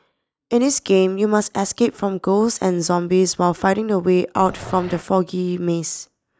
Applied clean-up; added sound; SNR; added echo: neural mask model DeepFilterNet 3.